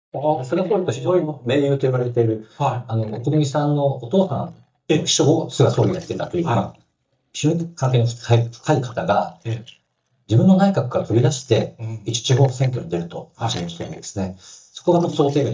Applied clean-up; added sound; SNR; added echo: neural mask model DeepFilterNet 3.